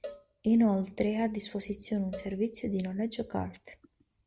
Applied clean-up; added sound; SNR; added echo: none; Cowbell; 20 dB; none.